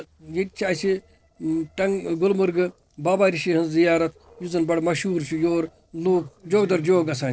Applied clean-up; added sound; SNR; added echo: neural separator model SepFormer DNS4.